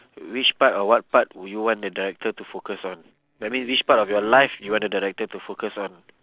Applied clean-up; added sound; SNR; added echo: neural separator model SepFormer DNS4.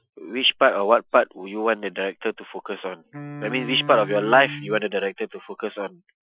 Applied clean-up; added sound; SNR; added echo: classical method Wiener filter.